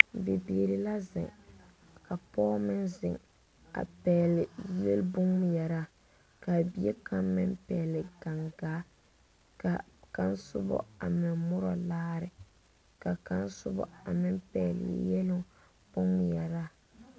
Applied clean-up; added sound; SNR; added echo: none; none; none; none.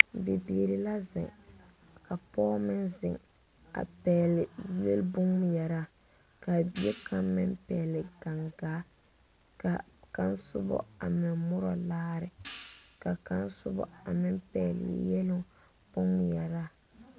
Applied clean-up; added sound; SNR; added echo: none; Hi-hat; 17 dB; none.